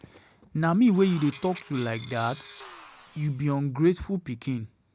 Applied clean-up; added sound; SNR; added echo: none; Tools; 13 dB; none.